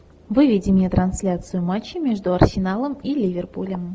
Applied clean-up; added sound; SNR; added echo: none; none; none; none.